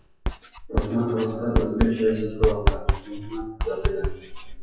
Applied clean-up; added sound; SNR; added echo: classical method WPE with log-MMSE.